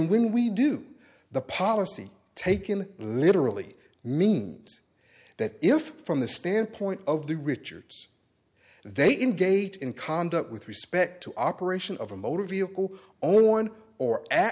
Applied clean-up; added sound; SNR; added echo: none; none; none; none.